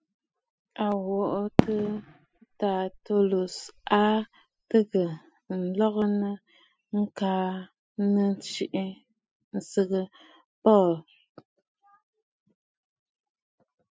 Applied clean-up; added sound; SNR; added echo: classical method spectral subtraction.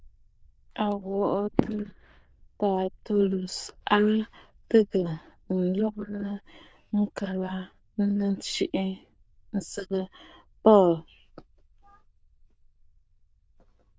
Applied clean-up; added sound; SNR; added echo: neural diffusion model UNIVERSE++.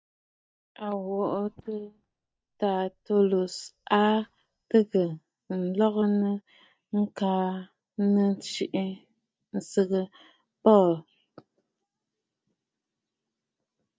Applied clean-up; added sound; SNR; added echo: neural mask model DeepFilterNet 3.